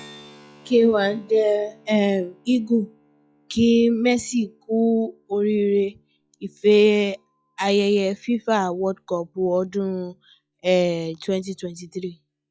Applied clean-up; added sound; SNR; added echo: classical method log-MMSE.